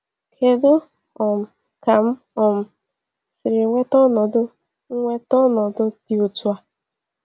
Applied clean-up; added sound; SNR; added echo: none; none; none; none.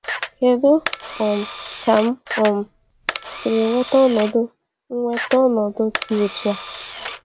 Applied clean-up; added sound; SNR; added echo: none; Camera; 11 dB; none.